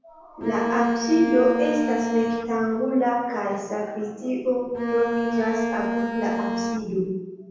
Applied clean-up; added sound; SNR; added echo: none; Bowed string instrument; 3 dB; reverberation time 1.1 s.